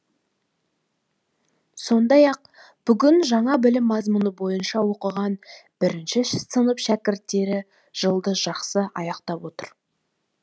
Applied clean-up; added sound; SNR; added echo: none; none; none; none.